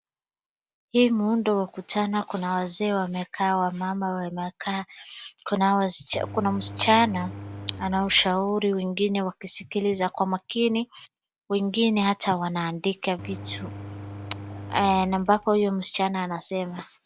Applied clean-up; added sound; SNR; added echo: none; Engine; 14 dB; none.